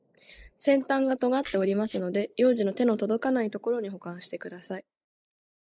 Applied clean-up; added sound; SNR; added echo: neural mask model Resemble Enhance denoiser.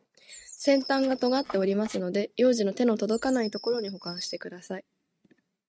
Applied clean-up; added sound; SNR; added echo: neural mask model RNNoise.